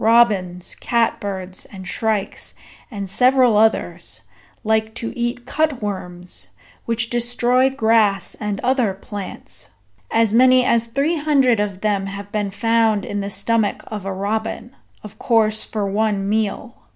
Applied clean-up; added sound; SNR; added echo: none; none; none; none.